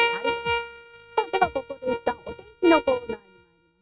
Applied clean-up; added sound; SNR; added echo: neural mask model RNNoise.